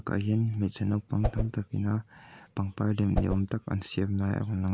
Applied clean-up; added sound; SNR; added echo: neural mask model Resemble Enhance denoiser.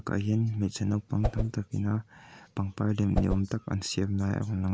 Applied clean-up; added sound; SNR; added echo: none; Whoosh, swoosh, swish; 3 dB; none.